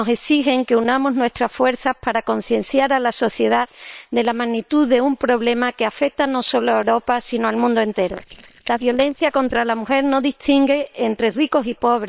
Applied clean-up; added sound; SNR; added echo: neural separator model SepFormer WHAM!.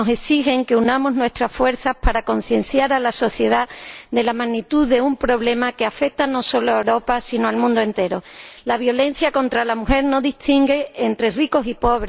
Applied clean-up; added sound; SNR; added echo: none; none; none; none.